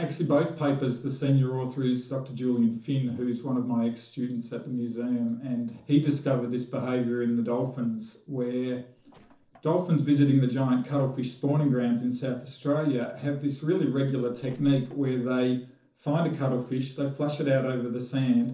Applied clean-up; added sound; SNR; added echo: neural separator model SepFormer DNS4.